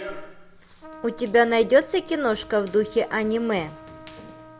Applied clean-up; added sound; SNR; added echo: none; Trumpet + Run; 18 dB; none.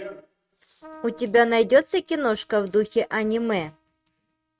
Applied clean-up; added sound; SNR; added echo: neural mask model RNNoise.